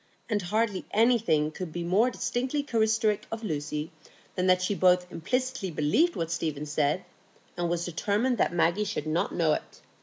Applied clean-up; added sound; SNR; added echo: none; none; none; none.